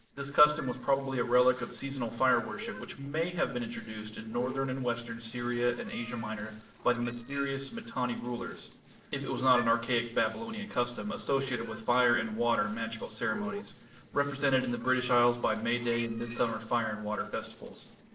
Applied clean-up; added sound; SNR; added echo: neural separator model SepFormer DNS4.